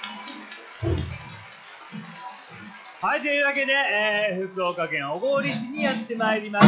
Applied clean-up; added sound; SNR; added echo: classical method log-MMSE.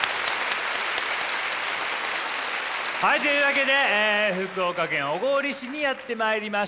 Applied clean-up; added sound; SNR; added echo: none; none; none; none.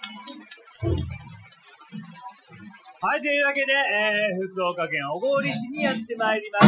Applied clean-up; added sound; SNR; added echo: classical method Wiener filter.